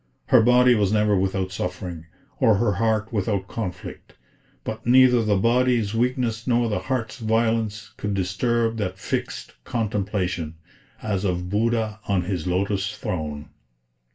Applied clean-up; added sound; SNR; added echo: none; none; none; reverberation time 0.2 s.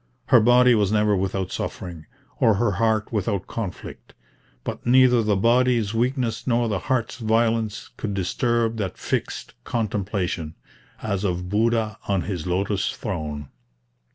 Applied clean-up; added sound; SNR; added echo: none; none; none; none.